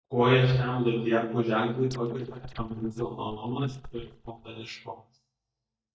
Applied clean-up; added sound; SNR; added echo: neural mask model DeepFilterNet 3.